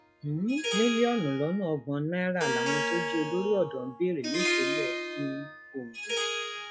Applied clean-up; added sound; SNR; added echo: classical method log-MMSE.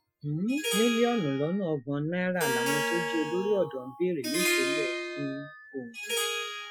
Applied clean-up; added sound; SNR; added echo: classical method Wiener filter.